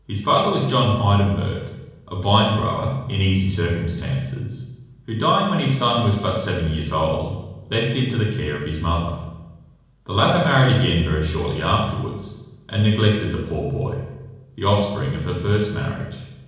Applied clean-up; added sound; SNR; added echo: none; none; none; reverberation time 1.0 s.